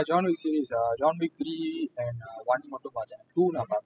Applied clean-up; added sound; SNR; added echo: classical method spectral subtraction.